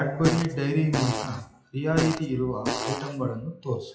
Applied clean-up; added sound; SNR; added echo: classical method WPE with log-MMSE.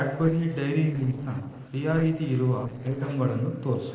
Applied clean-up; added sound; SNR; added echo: neural separator model SepFormer DNS4.